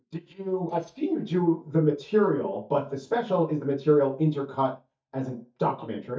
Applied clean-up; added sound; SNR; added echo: neural mask model DeepFilterNet 3.